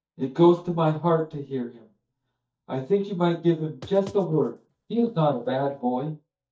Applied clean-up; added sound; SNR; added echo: neural mask model DeepFilterNet 3.